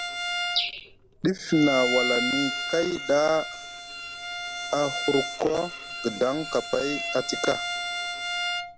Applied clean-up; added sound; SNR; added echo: none; Bowed string instrument; 4 dB; none.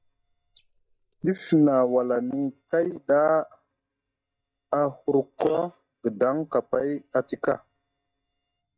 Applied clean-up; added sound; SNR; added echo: neural mask model DeepFilterNet 3.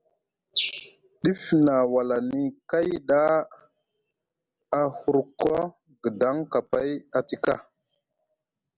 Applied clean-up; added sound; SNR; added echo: none; none; none; none.